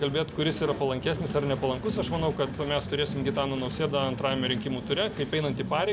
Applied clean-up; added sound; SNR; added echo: none; none; none; none.